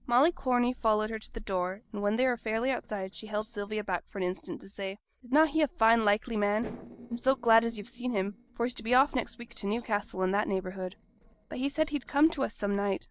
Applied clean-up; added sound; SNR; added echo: neural separator model SepFormer DNS4.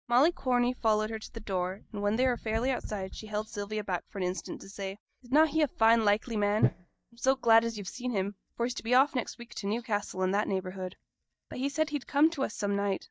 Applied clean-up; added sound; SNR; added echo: neural mask model DeepFilterNet 3.